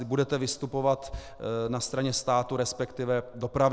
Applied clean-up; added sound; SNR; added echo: none; Engine / Car; 20 dB; none.